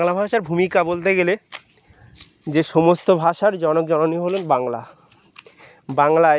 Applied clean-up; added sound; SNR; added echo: none; none; none; none.